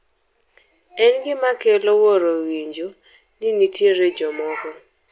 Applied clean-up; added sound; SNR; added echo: none; none; none; none.